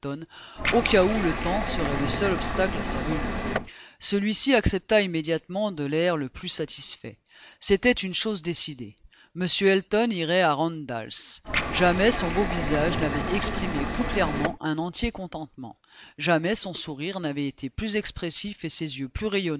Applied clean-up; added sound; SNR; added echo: none; Liquid; 2 dB; none.